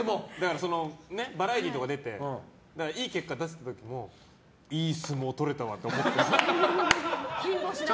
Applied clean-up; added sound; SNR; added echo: none; none; none; none.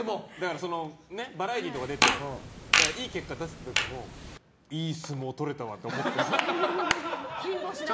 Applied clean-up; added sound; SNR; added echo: none; Fart; -3 dB; none.